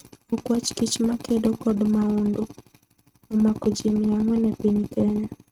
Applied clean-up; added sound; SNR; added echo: neural mask model RNNoise.